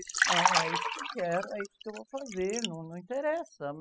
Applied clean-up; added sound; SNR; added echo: classical method spectral subtraction.